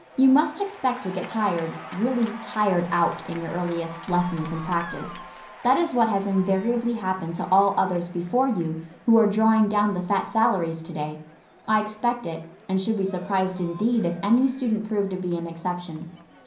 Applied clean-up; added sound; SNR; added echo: none; Applause / Cheering; 19 dB; reverberation time 0.6 s.